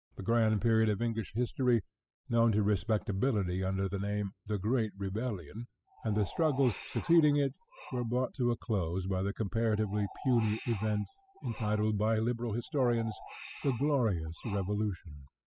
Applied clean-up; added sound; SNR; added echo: classical method spectral subtraction.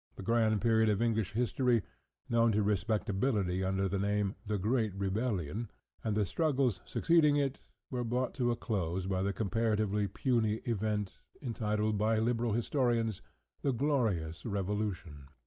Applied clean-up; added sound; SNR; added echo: none; none; none; none.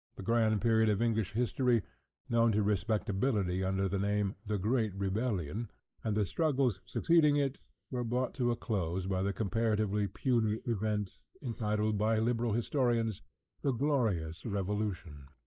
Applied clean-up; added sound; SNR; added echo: neural mask model Resemble Enhance denoiser.